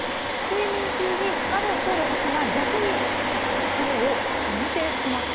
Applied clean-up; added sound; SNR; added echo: none; Domestic sounds, home sounds; -4 dB; none.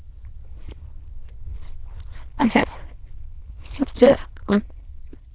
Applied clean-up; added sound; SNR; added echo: neural diffusion model UNIVERSE++.